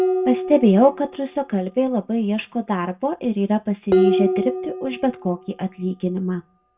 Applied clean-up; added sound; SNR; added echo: none; Dishes, pots, and pans; 5 dB; reverberation time 0.2 s.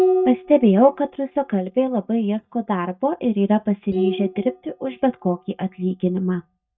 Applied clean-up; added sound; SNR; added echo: neural mask model DeepFilterNet 3.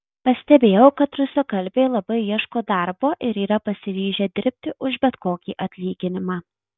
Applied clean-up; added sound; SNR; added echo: none; none; none; none.